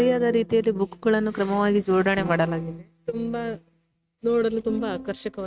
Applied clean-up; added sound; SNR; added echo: neural mask model RNNoise.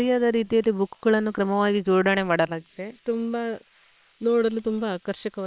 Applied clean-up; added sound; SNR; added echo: neural separator model SepFormer WHAM!.